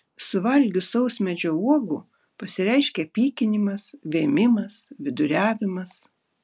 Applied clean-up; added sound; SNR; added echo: none; none; none; none.